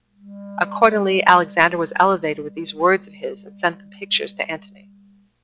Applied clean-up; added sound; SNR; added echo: none; Wind instrument, woodwind instrument; 19 dB; none.